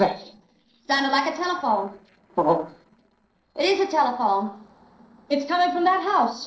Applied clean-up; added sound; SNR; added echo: neural separator model SepFormer DNS4.